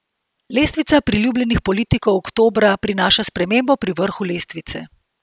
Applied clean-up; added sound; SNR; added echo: none; none; none; none.